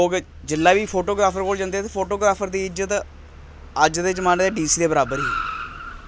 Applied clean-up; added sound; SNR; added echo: none; Car; 14 dB; none.